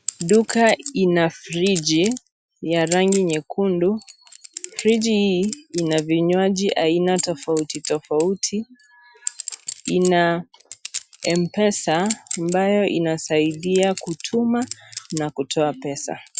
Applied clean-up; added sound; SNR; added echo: classical method Wiener filter.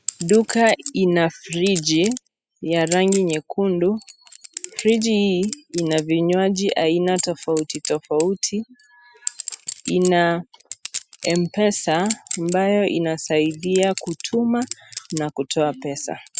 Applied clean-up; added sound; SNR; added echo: classical method spectral subtraction.